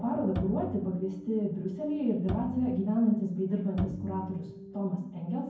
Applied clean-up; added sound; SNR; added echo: none; Bowed string instrument; 10 dB; reverberation time 0.9 s.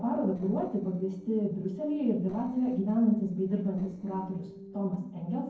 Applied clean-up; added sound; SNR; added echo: neural separator model SepFormer DNS4.